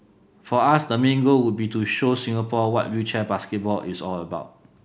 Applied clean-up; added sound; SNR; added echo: none; none; none; none.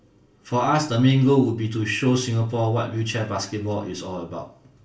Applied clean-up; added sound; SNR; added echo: none; none; none; reverberation time 0.3 s.